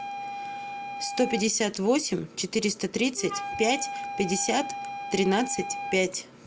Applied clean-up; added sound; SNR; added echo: none; Wind instrument, woodwind instrument; 8 dB; none.